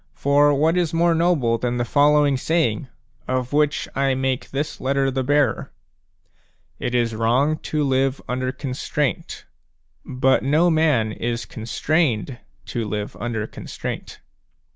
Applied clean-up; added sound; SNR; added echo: none; none; none; none.